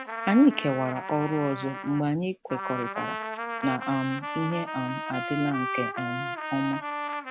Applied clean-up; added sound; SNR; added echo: none; Trumpet; 6 dB; none.